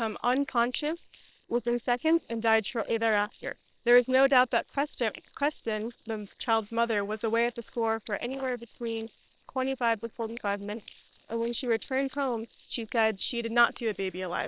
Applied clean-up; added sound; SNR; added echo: neural separator model SepFormer WHAM!.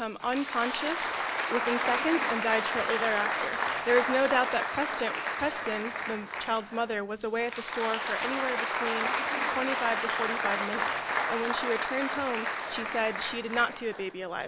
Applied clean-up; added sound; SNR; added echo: none; Applause; 1 dB; none.